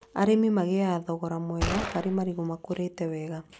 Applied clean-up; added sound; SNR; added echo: none; Gunshot, gunfire; 4 dB; none.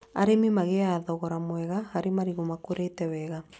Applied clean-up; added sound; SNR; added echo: none; none; none; none.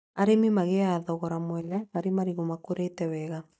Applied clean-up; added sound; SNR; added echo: neural mask model DeepFilterNet 3.